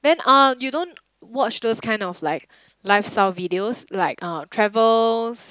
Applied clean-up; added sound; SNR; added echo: none; none; none; none.